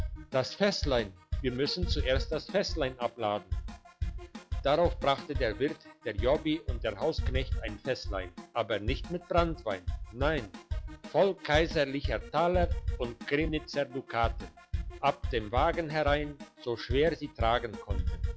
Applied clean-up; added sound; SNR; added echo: classical method log-MMSE.